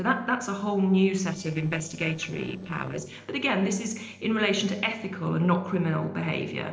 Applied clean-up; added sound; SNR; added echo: neural separator model SepFormer DNS4.